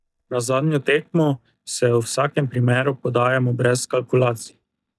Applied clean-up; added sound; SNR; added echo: neural mask model DeepFilterNet 3.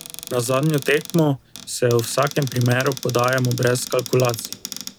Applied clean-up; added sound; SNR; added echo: none; Cupboard open or close; 14 dB; none.